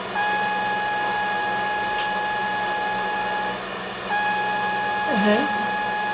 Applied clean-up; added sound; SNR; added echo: none; Trumpet; -3 dB; reverberation time 1.6 s.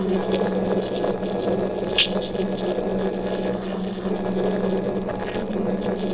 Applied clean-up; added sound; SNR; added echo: neural separator model SepFormer DNS4.